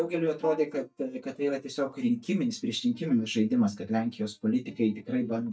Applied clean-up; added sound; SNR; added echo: neural mask model DeepFilterNet 3.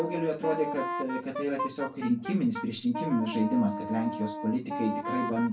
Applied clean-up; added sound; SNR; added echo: none; Wind instrument, woodwind instrument; 6 dB; reverberation time 0.2 s.